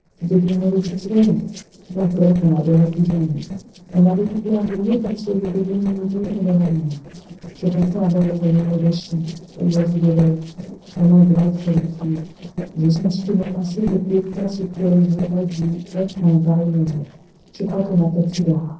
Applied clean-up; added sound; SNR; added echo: neural separator model SepFormer DNS4.